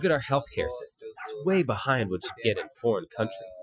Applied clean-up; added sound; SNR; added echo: classical method Wiener filter.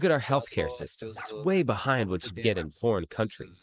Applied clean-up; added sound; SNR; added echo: neural mask model Resemble Enhance denoiser.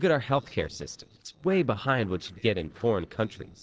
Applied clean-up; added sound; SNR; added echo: neural separator model SepFormer DNS4.